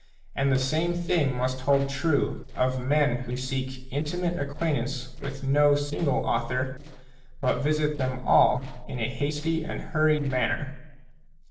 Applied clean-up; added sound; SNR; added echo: neural separator model SepFormer DNS4.